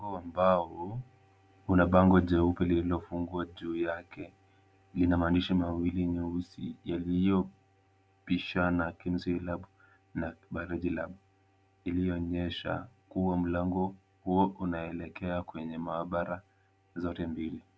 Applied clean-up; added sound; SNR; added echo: none; none; none; none.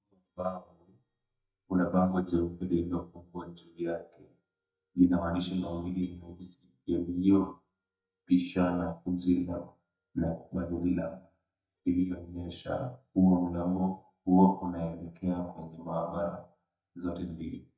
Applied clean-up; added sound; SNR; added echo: neural mask model DeepFilterNet 3.